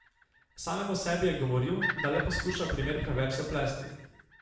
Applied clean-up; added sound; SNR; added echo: none; Bird vocalization, bird call, bird song; 9 dB; reverberation time 0.9 s.